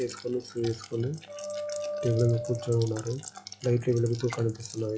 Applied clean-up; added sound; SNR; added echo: classical method log-MMSE.